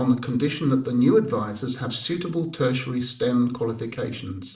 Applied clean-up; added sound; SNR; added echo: none; none; none; reverberation time 0.4 s.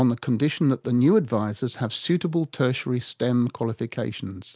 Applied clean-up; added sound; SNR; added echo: none; none; none; none.